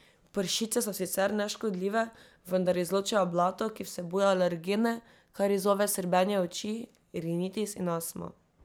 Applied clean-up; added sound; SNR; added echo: none; none; none; none.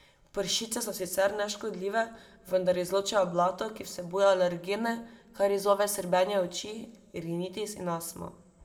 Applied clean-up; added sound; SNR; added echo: none; none; none; reverberation time 0.5 s.